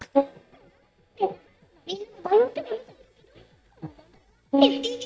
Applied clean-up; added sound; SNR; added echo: neural mask model DeepFilterNet 3.